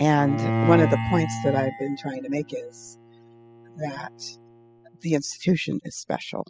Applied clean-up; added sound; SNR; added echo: classical method spectral subtraction.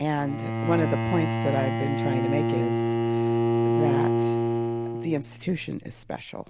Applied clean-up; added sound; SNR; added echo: none; Bowed string instrument; -4 dB; none.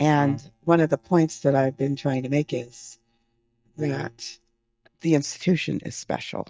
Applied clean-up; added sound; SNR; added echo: neural mask model DeepFilterNet 3.